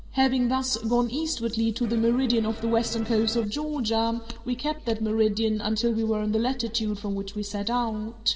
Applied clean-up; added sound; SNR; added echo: none; Musical instrument; 15 dB; reverberation time 1.9 s.